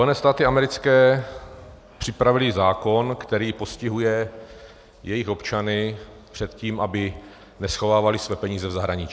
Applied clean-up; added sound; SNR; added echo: none; none; none; none.